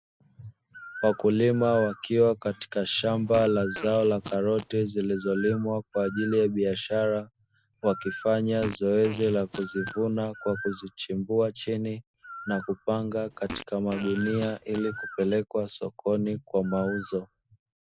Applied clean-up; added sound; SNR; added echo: none; Fart + Bird; 16 dB; none.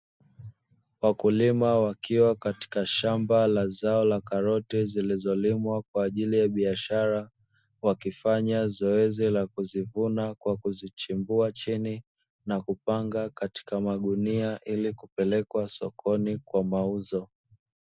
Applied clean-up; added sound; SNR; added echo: none; none; none; none.